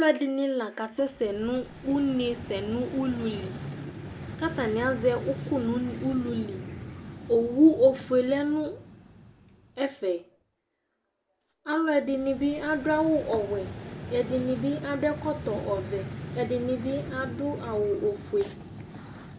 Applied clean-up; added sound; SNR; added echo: none; Vehicle; 12 dB; none.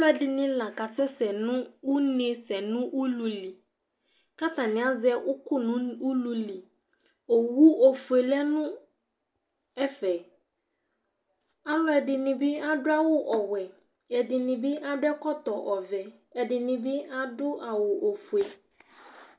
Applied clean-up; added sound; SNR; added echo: none; none; none; none.